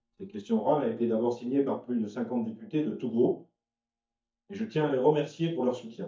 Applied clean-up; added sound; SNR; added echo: neural mask model DeepFilterNet 3.